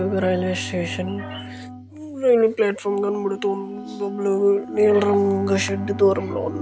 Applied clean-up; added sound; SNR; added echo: none; Wind instrument, woodwind instrument + Bowed string instrument; 13 dB; none.